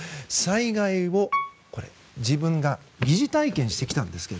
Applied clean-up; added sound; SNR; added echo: none; Piano; 9 dB; none.